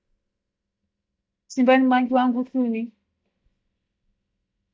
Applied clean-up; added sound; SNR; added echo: neural mask model DeepFilterNet 3.